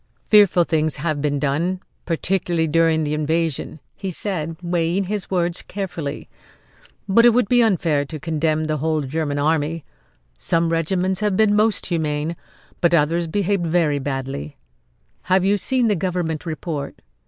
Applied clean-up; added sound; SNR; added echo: neural mask model Resemble Enhance denoiser.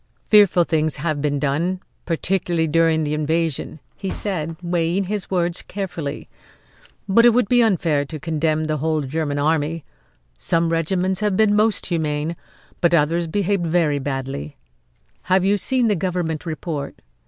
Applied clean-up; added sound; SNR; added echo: none; Thump, thud; 18 dB; none.